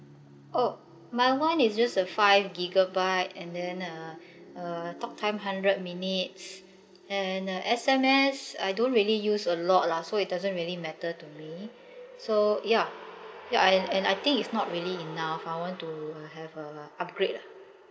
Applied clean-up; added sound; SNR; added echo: none; none; none; none.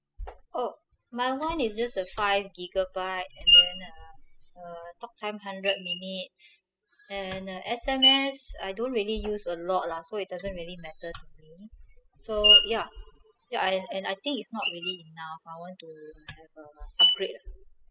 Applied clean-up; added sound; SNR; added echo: classical method spectral subtraction.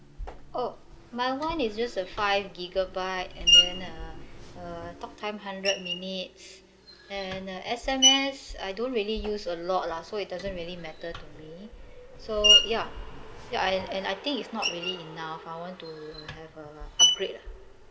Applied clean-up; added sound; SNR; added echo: none; Screech; -3 dB; none.